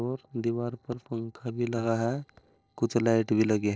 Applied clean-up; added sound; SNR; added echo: neural separator model SepFormer DNS4.